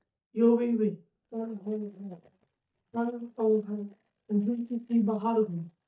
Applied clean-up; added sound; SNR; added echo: neural mask model DeepFilterNet 3.